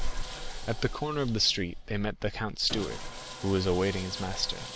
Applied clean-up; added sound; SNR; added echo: none; Sawing; 13 dB; none.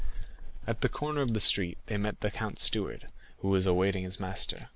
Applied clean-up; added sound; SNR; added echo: none; none; none; none.